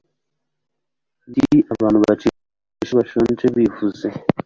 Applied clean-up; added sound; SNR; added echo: none; none; none; none.